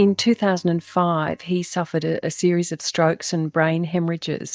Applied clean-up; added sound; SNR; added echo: neural mask model DeepFilterNet 3.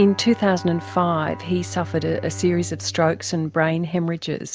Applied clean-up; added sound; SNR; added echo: none; Bowed string instrument; 15 dB; none.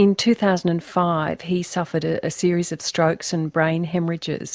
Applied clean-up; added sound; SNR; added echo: none; none; none; none.